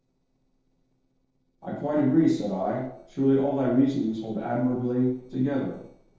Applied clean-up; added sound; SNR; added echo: neural separator model SepFormer DNS4.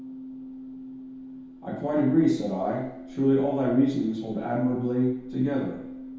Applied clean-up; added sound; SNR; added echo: none; Keyboard (musical); 15 dB; reverberation time 0.8 s.